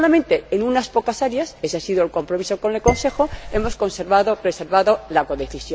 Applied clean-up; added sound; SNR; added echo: none; Dishes, pots, and pans; 6 dB; none.